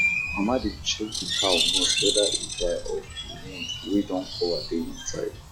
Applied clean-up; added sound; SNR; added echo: classical method log-MMSE.